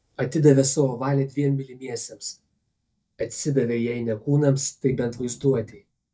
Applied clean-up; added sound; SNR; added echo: neural mask model DeepFilterNet 3.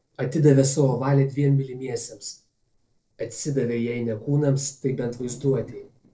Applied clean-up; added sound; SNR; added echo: neural separator model SepFormer DNS4.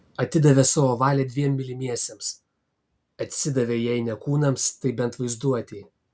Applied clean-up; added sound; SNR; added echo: none; none; none; none.